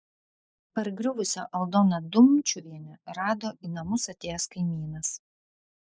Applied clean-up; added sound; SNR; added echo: neural mask model Resemble Enhance denoiser.